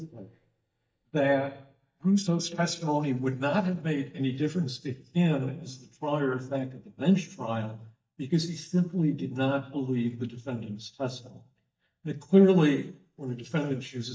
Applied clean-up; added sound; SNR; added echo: neural mask model DeepFilterNet 3.